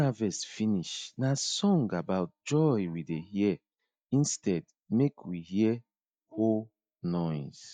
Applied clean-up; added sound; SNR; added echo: neural mask model DeepFilterNet 3.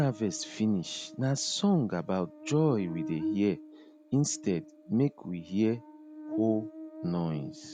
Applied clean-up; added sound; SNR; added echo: none; Buzz; 12 dB; none.